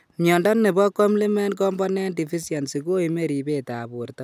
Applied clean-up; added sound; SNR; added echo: none; none; none; none.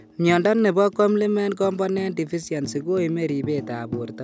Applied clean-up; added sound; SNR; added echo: none; Tambourine; 15 dB; none.